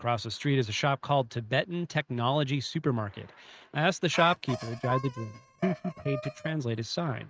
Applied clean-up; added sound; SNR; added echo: neural mask model RNNoise.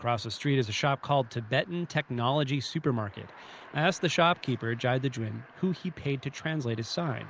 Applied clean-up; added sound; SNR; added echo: none; none; none; none.